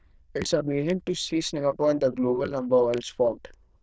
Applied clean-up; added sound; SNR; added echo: neural diffusion model UNIVERSE++.